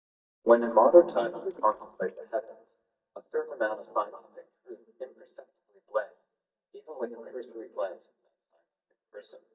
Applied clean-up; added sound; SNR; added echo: neural mask model DeepFilterNet 3.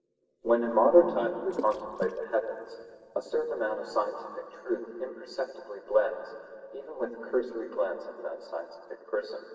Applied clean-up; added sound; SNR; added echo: neural separator model SepFormer DNS4.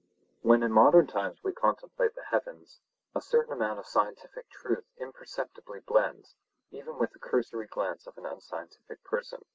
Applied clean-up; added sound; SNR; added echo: none; none; none; none.